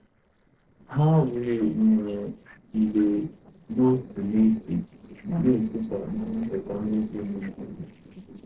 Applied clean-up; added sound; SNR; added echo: neural separator model SepFormer DNS4.